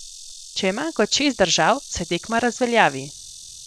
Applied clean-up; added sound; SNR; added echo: none; Insect; 17 dB; none.